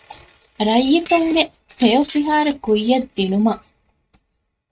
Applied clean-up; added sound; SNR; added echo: neural mask model RNNoise.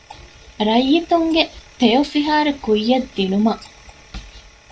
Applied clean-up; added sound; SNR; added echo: none; none; none; none.